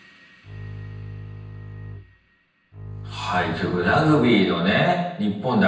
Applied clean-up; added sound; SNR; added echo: none; Bowed string instrument; 14 dB; reverberation time 0.9 s.